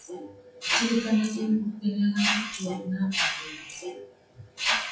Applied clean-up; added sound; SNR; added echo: classical method WPE with log-MMSE.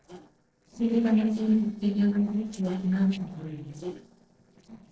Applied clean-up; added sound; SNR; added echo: neural separator model SepFormer DNS4.